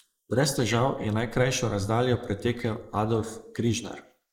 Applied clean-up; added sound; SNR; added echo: neural mask model Resemble Enhance denoiser.